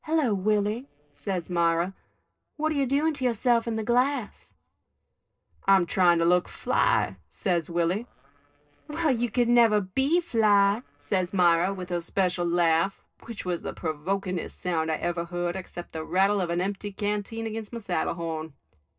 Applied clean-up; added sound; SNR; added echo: neural separator model SepFormer DNS4.